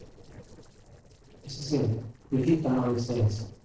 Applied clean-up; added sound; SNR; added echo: neural separator model SepFormer DNS4.